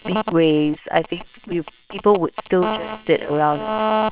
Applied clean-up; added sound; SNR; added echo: neural separator model SepFormer WHAMR!.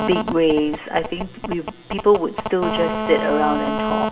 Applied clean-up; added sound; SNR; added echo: none; Telephone; 5 dB; reverberation time 0.3 s.